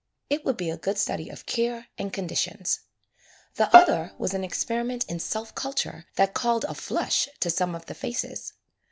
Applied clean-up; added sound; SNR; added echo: none; Bowed string instrument; -3 dB; none.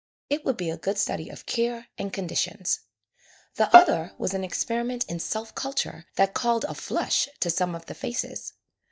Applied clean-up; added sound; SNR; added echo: neural mask model DeepFilterNet 3.